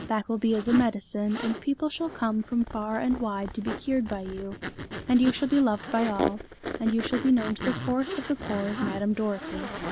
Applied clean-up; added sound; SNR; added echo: none; Zipper (clothing); 8 dB; none.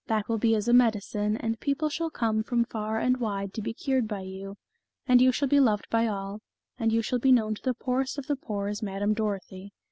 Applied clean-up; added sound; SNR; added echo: none; none; none; none.